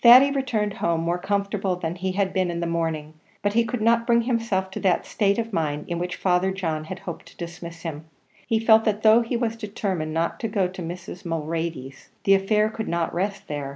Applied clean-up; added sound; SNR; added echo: none; none; none; none.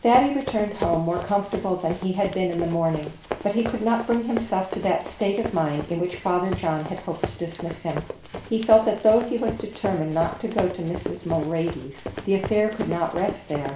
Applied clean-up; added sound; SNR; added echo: none; Run; 10 dB; reverberation time 0.4 s.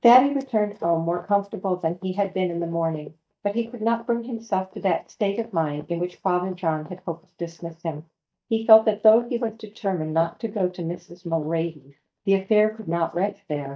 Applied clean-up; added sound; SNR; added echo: neural mask model DeepFilterNet 3.